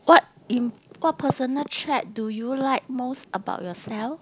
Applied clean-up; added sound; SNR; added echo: none; none; none; none.